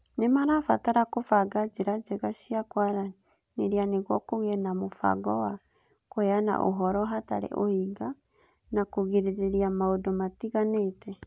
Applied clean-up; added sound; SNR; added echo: none; none; none; none.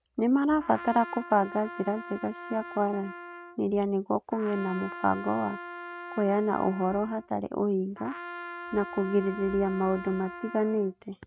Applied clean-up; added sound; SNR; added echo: neural mask model RNNoise.